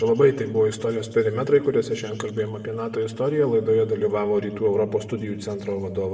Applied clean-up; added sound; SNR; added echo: none; none; none; reverberation time 1.2 s.